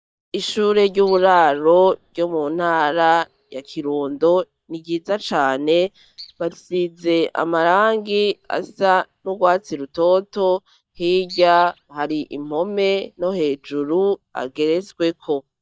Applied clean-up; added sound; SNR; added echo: neural mask model DeepFilterNet 3.